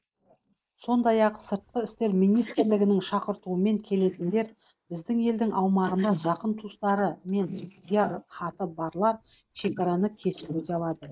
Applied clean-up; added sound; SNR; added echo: neural mask model Resemble Enhance denoiser.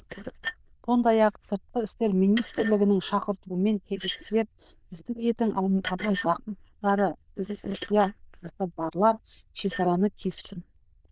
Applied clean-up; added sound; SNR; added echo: neural diffusion model UNIVERSE++.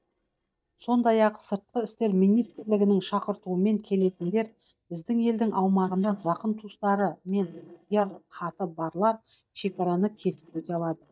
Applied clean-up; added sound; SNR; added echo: neural mask model DeepFilterNet 3.